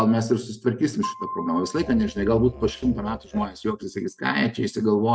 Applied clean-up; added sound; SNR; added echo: neural mask model RNNoise.